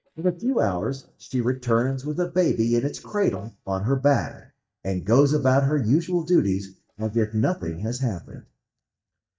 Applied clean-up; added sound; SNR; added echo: neural mask model DeepFilterNet 3.